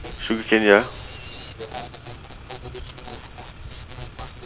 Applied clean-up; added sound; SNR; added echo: none; Motor vehicle (road); 14 dB; none.